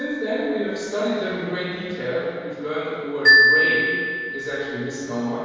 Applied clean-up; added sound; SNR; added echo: none; Marimba, xylophone; -3 dB; reverberation time 1.9 s.